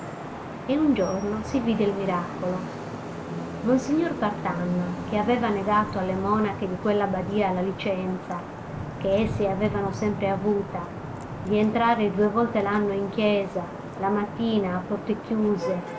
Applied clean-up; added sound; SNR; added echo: none; Traffic noise, roadway noise / Vehicle horn, car horn, honking; 8 dB; none.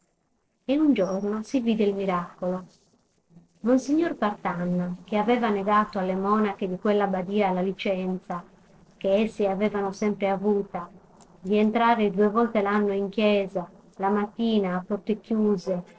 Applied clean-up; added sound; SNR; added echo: neural separator model SepFormer DNS4.